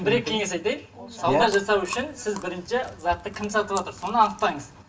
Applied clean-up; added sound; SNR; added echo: none; Chewing, mastication; 18 dB; reverberation time 0.2 s.